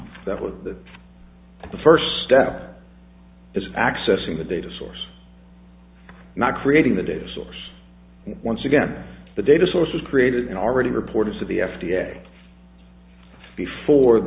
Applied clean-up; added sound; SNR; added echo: none; none; none; none.